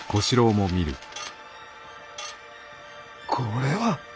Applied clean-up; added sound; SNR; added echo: none; Tools; 16 dB; none.